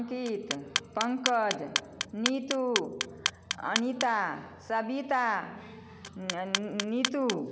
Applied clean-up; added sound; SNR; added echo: none; Clock; 4 dB; none.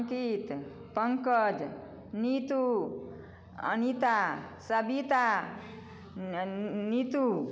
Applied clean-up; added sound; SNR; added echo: none; none; none; none.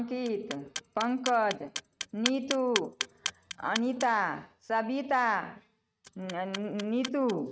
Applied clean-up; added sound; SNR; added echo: neural mask model RNNoise.